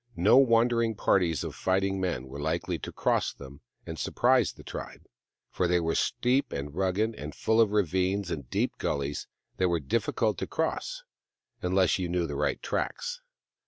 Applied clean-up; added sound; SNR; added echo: none; none; none; none.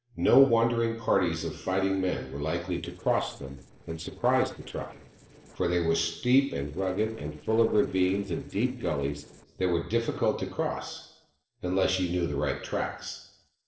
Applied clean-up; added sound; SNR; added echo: neural separator model SepFormer DNS4.